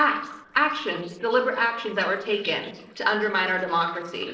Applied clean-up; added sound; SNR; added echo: neural separator model SepFormer DNS4.